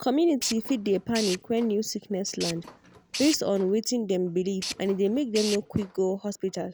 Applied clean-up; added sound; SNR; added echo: none; Tools; 12 dB; none.